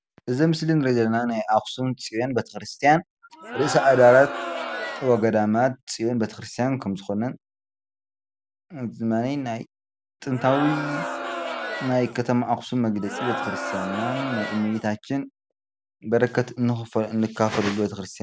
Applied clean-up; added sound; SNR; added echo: none; Crowd; 7 dB; none.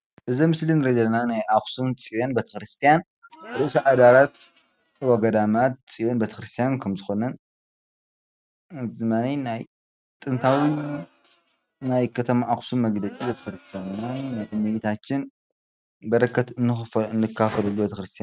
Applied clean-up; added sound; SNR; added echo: neural mask model RNNoise.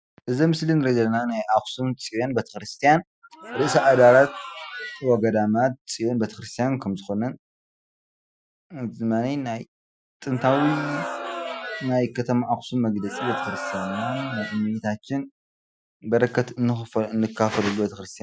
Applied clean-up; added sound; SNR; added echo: classical method Wiener filter.